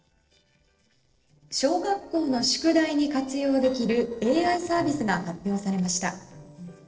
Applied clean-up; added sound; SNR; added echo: neural separator model SepFormer DNS4.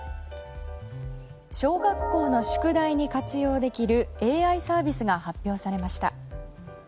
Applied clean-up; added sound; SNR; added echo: none; none; none; none.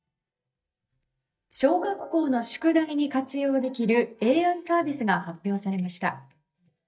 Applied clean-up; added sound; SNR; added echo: neural mask model DeepFilterNet 3.